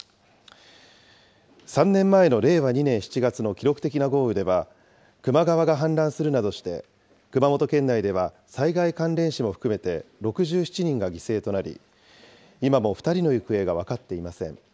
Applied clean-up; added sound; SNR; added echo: none; none; none; none.